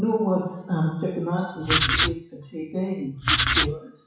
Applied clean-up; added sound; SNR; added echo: classical method WPE with log-MMSE.